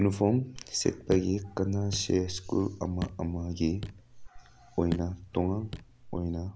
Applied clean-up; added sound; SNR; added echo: none; Raindrop / Drip; 12 dB; none.